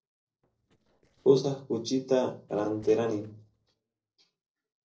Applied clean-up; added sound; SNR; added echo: neural separator model SepFormer DNS4.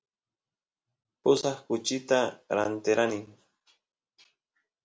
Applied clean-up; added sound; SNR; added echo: none; none; none; none.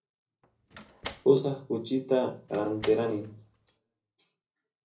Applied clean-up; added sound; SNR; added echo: none; Slam; 16 dB; reverberation time 0.4 s.